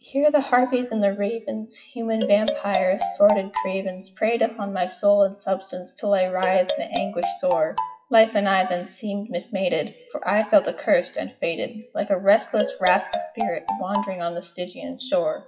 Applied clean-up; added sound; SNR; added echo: classical method WPE with log-MMSE.